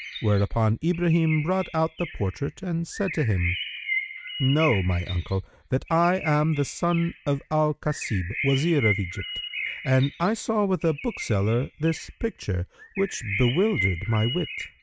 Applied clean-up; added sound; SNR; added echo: neural mask model RNNoise.